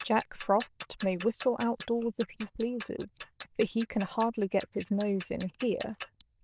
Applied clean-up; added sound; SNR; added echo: neural diffusion model UNIVERSE++.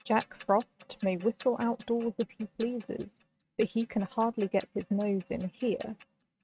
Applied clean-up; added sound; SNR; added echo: neural mask model RNNoise.